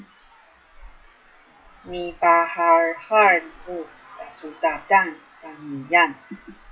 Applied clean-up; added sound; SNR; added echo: classical method WPE with log-MMSE.